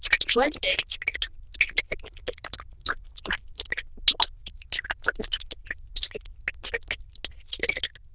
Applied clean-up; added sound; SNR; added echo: neural diffusion model UNIVERSE++.